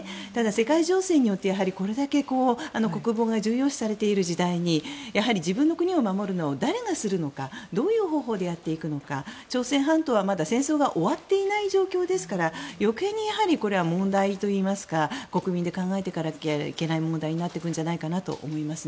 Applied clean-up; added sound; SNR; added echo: none; none; none; none.